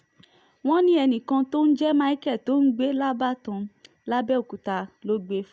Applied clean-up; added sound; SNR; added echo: none; none; none; none.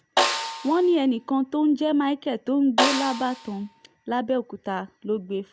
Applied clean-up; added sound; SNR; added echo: none; Snare drum; 5 dB; none.